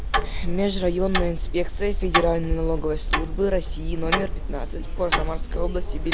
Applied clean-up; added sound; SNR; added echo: none; Tick-tock; -2 dB; none.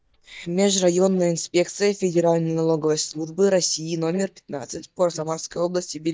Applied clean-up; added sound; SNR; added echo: neural mask model DeepFilterNet 3.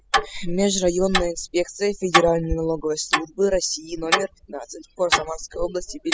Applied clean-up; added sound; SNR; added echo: classical method spectral subtraction.